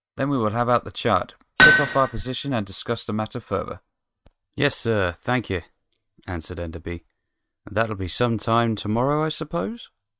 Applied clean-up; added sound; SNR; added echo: neural mask model RNNoise.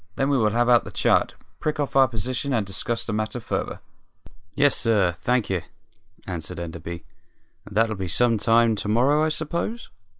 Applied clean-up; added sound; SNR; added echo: none; none; none; none.